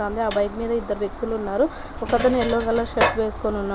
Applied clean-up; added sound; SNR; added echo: none; Sink (filling or washing); 7 dB; none.